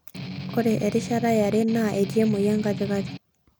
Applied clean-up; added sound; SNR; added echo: none; Strum; 9 dB; none.